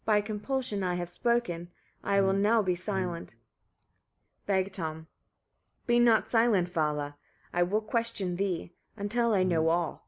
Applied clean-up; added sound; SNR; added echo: none; Brass instrument; 12 dB; none.